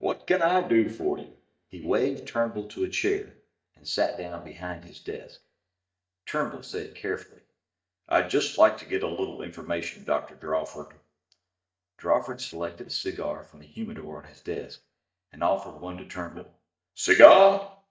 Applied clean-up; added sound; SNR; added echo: neural mask model DeepFilterNet 3.